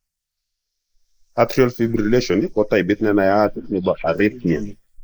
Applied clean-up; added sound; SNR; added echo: neural mask model Resemble Enhance denoiser.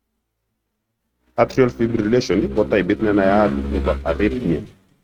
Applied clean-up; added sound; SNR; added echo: neural mask model RNNoise.